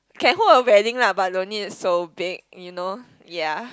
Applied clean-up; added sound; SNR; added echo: none; none; none; none.